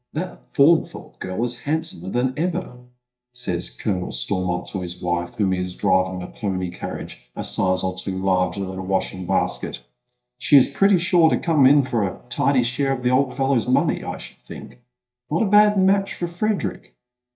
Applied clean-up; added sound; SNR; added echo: neural mask model DeepFilterNet 3.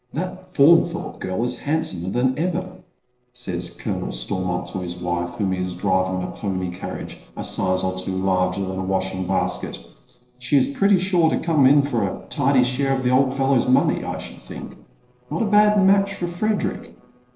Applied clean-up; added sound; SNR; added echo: neural separator model SepFormer DNS4.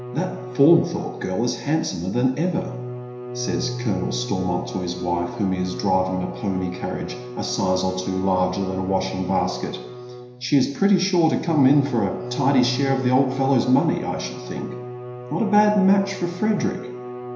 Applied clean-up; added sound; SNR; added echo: none; Bowed string instrument; 10 dB; reverberation time 0.9 s.